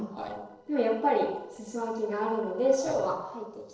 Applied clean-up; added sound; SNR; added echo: neural separator model SepFormer DNS4.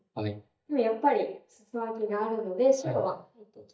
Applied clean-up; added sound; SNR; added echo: neural mask model DeepFilterNet 3.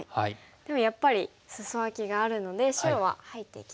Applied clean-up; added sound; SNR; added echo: none; none; none; none.